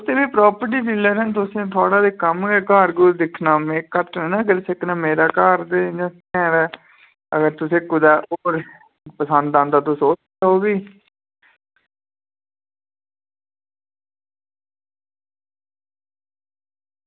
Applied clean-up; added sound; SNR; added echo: none; none; none; none.